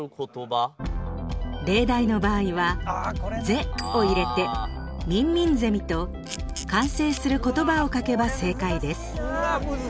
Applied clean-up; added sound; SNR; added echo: none; Camera; 15 dB; none.